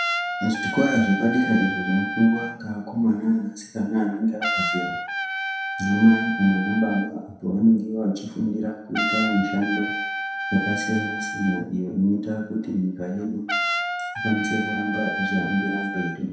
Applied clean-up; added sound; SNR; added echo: none; Trumpet; 5 dB; reverberation time 0.7 s.